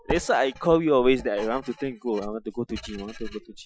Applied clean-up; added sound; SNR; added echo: classical method Wiener filter.